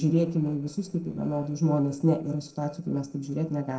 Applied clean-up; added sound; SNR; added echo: neural separator model SepFormer DNS4.